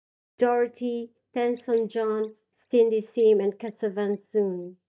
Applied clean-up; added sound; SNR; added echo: neural mask model DeepFilterNet 3.